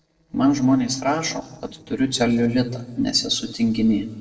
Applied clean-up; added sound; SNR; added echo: neural separator model SepFormer DNS4.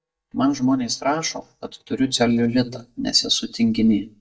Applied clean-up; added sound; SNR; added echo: neural mask model DeepFilterNet 3.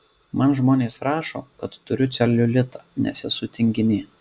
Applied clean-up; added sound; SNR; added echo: none; none; none; none.